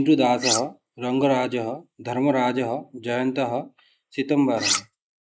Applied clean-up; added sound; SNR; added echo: neural mask model Resemble Enhance denoiser.